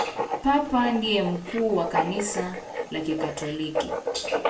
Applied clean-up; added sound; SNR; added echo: none; Writing; 3 dB; reverberation time 0.2 s.